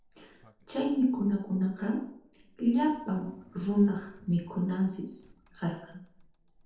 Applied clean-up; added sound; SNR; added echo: neural separator model SepFormer DNS4.